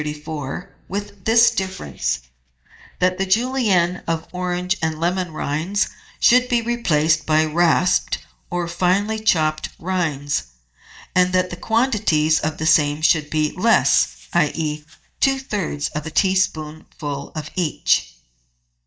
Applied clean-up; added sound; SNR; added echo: neural mask model DeepFilterNet 3.